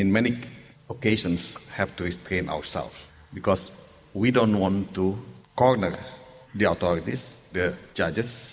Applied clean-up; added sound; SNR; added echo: none; none; none; none.